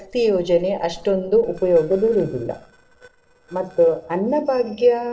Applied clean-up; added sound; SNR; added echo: neural separator model SepFormer DNS4.